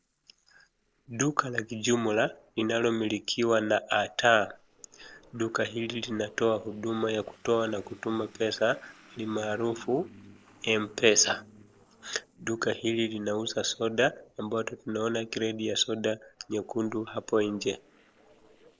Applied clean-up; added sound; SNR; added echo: neural separator model SepFormer DNS4.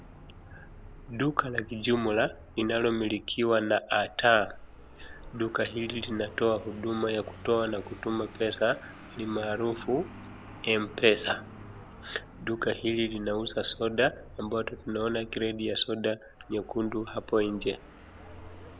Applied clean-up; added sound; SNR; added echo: none; Vehicle; 17 dB; none.